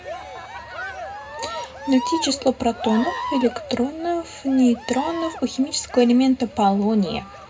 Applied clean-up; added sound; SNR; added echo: none; Cheering; 11 dB; reverberation time 0.2 s.